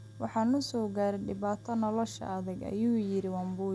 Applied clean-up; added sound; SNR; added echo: none; Tools; 17 dB; none.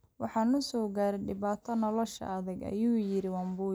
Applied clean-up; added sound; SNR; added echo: none; none; none; none.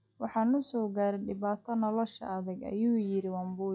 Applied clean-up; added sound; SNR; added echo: classical method log-MMSE.